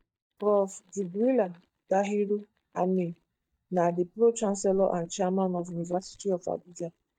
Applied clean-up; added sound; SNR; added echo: neural mask model DeepFilterNet 3.